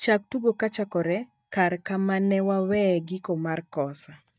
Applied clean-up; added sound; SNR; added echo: neural mask model DeepFilterNet 3.